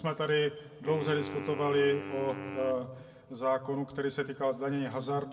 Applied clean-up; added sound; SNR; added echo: none; Wind instrument, woodwind instrument; 10 dB; reverberation time 1.0 s.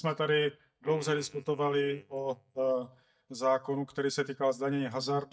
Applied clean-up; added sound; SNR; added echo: neural mask model DeepFilterNet 3.